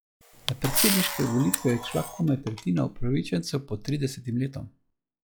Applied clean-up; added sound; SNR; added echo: classical method log-MMSE.